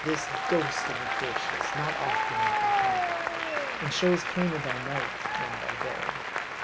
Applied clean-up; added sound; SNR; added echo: none; Applause; -4 dB; none.